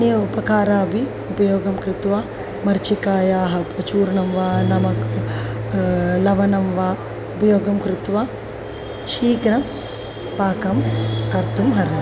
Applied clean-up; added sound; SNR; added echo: none; Bass guitar; 9 dB; none.